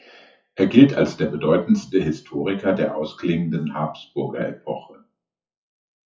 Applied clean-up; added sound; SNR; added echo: classical method WPE with log-MMSE.